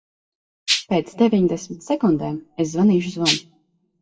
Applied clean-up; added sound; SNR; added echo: classical method WPE with log-MMSE.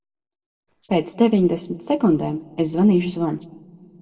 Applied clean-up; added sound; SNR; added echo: neural separator model SepFormer DNS4.